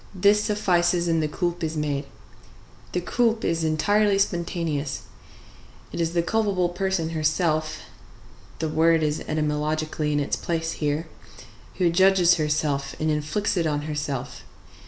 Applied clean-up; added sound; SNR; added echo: none; none; none; none.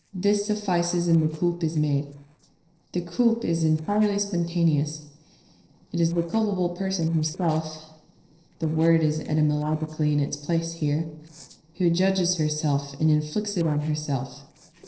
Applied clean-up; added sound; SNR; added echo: neural separator model SepFormer DNS4.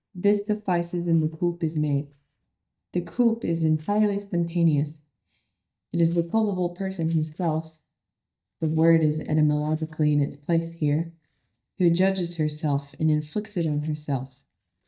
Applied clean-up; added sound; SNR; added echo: neural mask model DeepFilterNet 3.